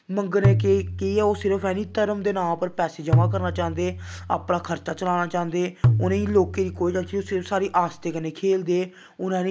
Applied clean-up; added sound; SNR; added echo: none; Tabla; 2 dB; none.